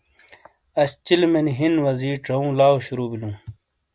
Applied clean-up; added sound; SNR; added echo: none; none; none; none.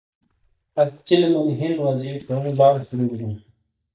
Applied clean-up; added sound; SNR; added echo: neural mask model DeepFilterNet 3.